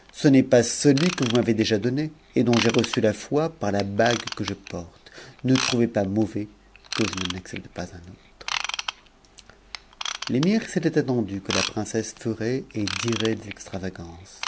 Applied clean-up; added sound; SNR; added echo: none; Ratchet, pawl / Tools; 10 dB; none.